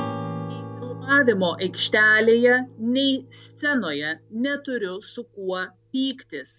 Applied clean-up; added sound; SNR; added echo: none; Acoustic guitar / Strum; 15 dB; none.